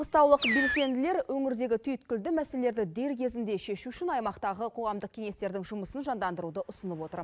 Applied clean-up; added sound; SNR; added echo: none; Animal; 2 dB; none.